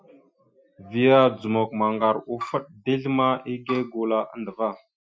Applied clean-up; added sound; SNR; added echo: classical method Wiener filter.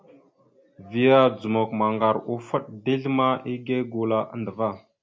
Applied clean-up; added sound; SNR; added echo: none; none; none; none.